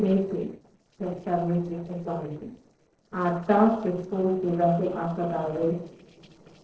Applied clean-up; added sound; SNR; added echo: neural separator model SepFormer DNS4.